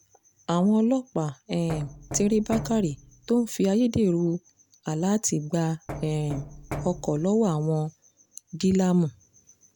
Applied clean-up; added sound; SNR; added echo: none; Knock; 12 dB; none.